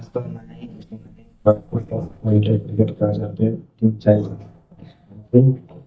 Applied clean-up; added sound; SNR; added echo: neural mask model DeepFilterNet 3.